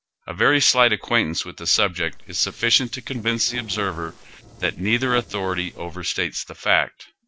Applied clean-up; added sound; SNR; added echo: neural separator model SepFormer DNS4.